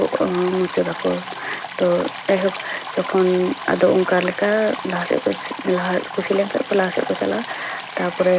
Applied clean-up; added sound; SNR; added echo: none; Stream; 11 dB; none.